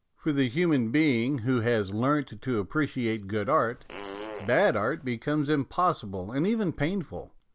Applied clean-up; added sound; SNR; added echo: none; Fart; 15 dB; none.